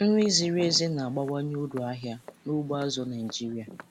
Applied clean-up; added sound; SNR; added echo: none; Walk, footsteps; 19 dB; none.